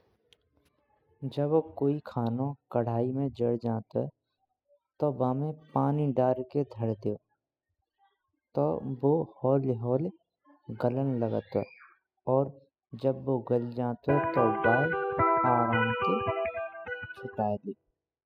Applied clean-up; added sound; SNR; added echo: classical method spectral subtraction.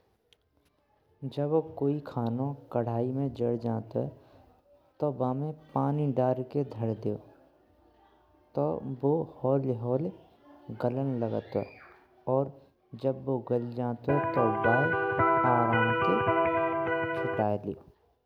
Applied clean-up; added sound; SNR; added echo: none; Electric guitar; -4 dB; none.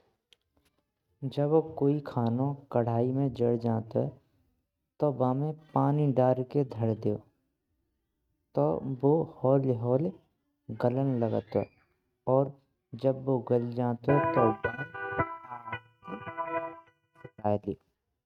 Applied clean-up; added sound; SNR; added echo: neural mask model RNNoise.